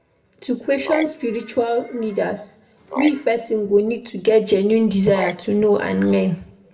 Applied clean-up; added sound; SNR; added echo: none; Frog; 15 dB; reverberation time 0.5 s.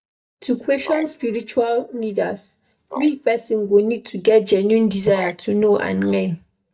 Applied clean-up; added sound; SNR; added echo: neural mask model DeepFilterNet 3.